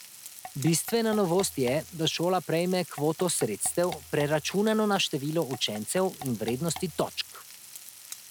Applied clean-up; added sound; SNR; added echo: none; Tap / Percussion + Frying (food); 16 dB; none.